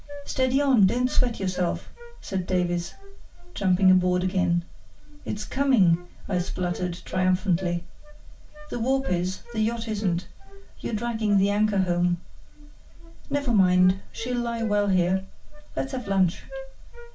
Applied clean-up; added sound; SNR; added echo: none; Wind instrument, woodwind instrument; 20 dB; reverberation time 0.2 s.